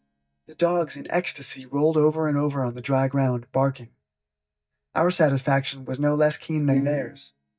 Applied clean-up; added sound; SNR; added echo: neural mask model DeepFilterNet 3.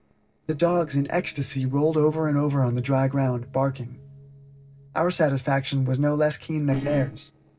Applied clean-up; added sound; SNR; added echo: neural separator model SepFormer DNS4.